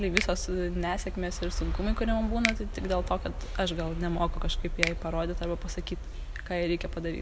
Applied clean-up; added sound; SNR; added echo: none; Finger snapping; 10 dB; none.